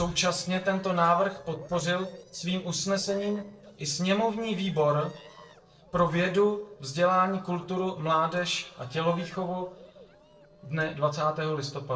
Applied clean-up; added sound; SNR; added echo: neural separator model SepFormer DNS4.